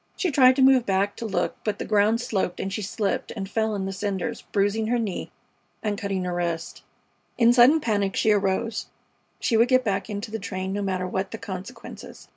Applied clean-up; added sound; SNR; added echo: none; none; none; none.